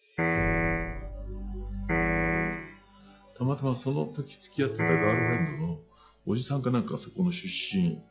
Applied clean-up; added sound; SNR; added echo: classical method log-MMSE.